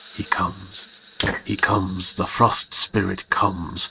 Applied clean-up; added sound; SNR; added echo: neural mask model RNNoise.